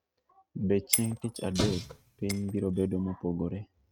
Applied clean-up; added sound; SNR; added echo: neural mask model RNNoise.